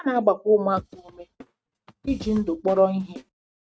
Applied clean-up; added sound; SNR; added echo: neural mask model RNNoise.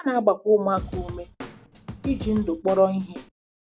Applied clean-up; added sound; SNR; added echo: none; Snare drum / Drum kit; 11 dB; none.